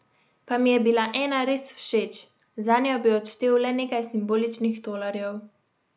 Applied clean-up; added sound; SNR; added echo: none; none; none; none.